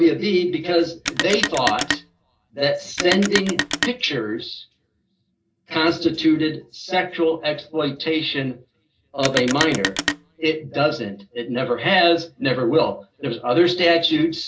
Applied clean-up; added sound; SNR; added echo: none; Telephone; 5 dB; reverberation time 0.4 s.